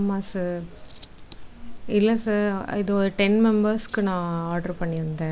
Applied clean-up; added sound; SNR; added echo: none; none; none; none.